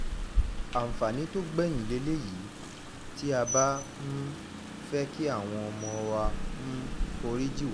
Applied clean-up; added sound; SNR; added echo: none; Rain; 2 dB; none.